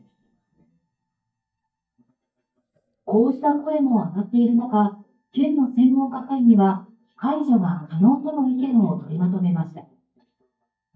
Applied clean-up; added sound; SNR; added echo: neural mask model DeepFilterNet 3.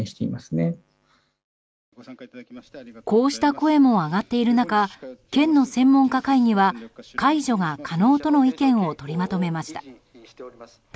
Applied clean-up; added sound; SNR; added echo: none; none; none; none.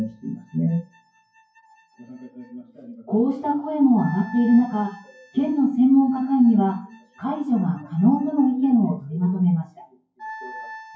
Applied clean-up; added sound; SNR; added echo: classical method WPE with log-MMSE.